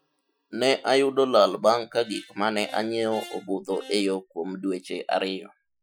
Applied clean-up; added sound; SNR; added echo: classical method Wiener filter.